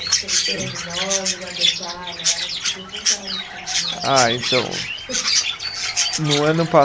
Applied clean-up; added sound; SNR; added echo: none; Chirp, tweet; -1 dB; none.